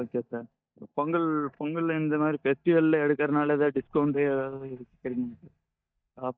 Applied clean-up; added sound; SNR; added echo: neural mask model DeepFilterNet 3.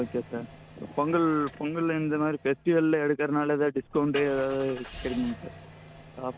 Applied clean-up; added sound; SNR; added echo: none; Engine starting / Car; 17 dB; none.